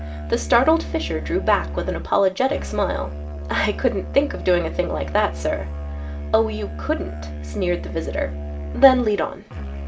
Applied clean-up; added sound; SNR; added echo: none; Musical instrument; 7 dB; reverberation time 0.3 s.